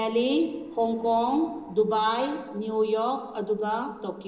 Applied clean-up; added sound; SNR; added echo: neural separator model SepFormer DNS4.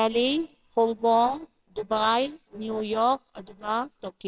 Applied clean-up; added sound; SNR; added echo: neural separator model SepFormer WHAMR!.